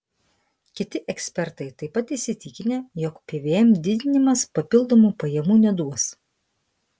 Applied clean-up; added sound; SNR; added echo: none; none; none; none.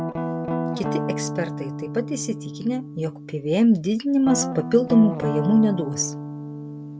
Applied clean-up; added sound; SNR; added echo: none; Guitar; 6 dB; none.